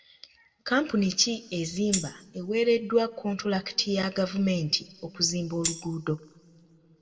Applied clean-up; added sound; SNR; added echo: none; Tambourine; 5 dB; reverberation time 2.5 s.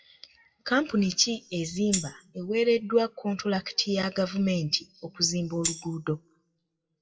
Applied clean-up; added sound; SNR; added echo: classical method WPE with log-MMSE.